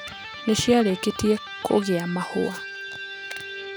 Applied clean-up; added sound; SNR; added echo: none; Electric guitar; 11 dB; none.